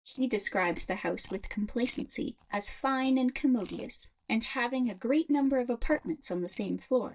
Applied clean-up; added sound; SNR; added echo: neural mask model DeepFilterNet 3.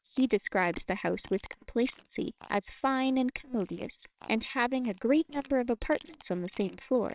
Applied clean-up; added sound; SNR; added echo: neural separator model SepFormer WHAMR!.